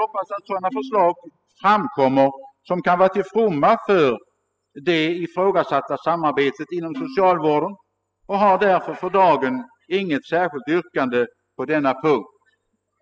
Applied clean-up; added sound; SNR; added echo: classical method spectral subtraction.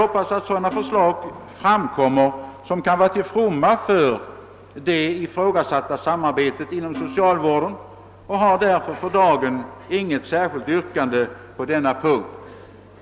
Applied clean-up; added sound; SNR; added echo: none; Snare drum; 17 dB; none.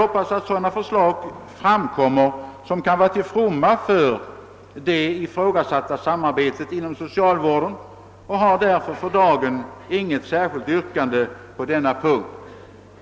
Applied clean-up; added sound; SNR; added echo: none; none; none; none.